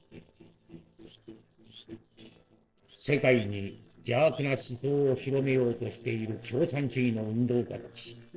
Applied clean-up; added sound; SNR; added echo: neural separator model SepFormer DNS4.